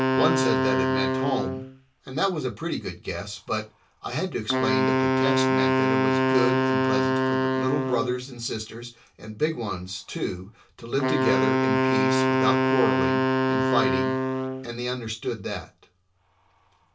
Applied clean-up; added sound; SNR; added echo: none; Wind instrument, woodwind instrument; -4 dB; reverberation time 0.2 s.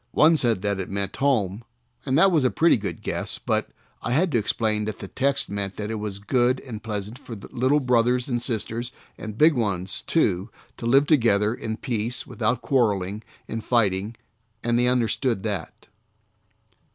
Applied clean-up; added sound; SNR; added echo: none; none; none; none.